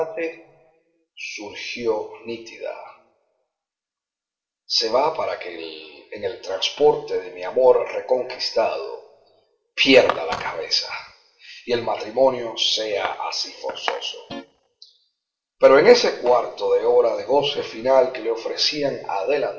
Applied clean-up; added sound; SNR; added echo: neural separator model SepFormer DNS4.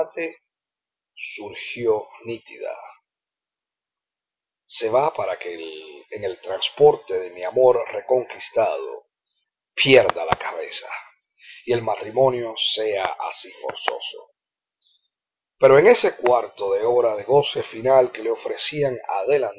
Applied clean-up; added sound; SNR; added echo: none; none; none; none.